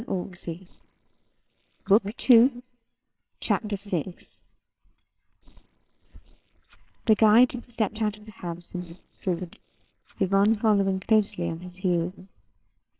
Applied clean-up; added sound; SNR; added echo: neural separator model SepFormer WHAMR!.